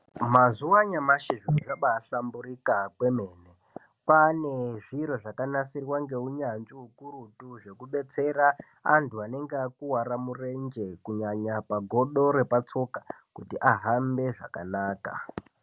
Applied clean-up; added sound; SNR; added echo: none; none; none; none.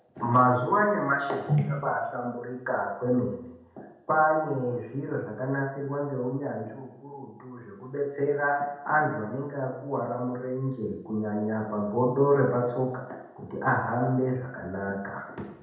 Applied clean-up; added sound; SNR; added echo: none; none; none; reverberation time 0.8 s.